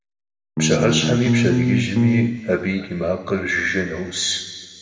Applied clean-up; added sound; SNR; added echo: none; Bass guitar; -4 dB; reverberation time 2.0 s.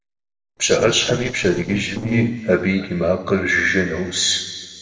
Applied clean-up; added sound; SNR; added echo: neural separator model SepFormer DNS4.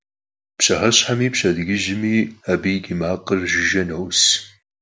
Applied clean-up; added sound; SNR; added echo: none; none; none; none.